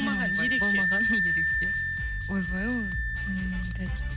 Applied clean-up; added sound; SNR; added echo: none; Wind instrument, woodwind instrument; -2 dB; none.